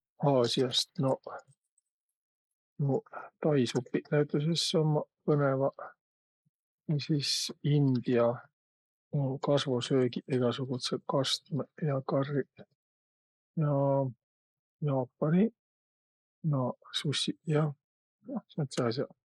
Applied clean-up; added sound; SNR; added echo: neural mask model Resemble Enhance denoiser.